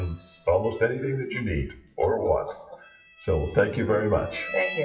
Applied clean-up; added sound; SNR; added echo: classical method WPE with log-MMSE.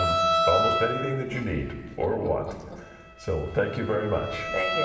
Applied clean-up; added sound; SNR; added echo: none; Bowed string instrument; 1 dB; reverberation time 1.2 s.